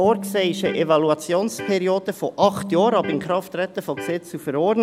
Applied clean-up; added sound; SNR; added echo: none; Electric guitar; 12 dB; none.